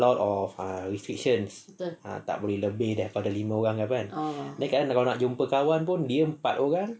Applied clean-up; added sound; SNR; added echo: none; none; none; none.